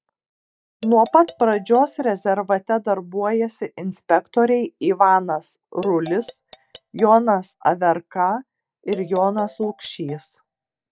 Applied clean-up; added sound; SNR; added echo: neural mask model DeepFilterNet 3.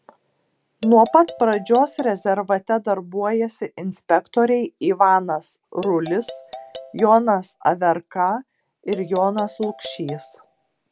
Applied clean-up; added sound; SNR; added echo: none; Marimba, xylophone; 17 dB; none.